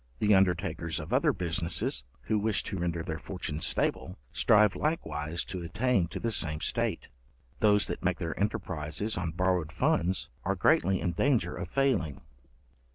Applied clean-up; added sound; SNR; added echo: none; none; none; none.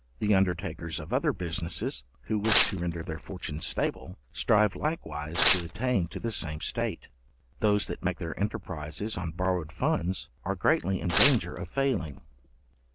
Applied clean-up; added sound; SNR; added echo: none; Tearing; 3 dB; none.